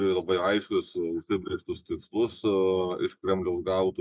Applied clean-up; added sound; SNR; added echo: neural mask model Resemble Enhance denoiser.